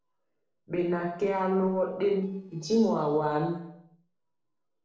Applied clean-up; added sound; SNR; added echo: neural separator model SepFormer DNS4.